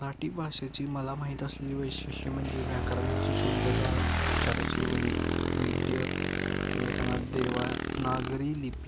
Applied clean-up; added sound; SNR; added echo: none; Motorcycle / Engine; -4 dB; none.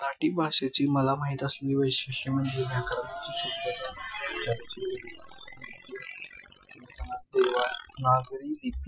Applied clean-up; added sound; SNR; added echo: classical method Wiener filter.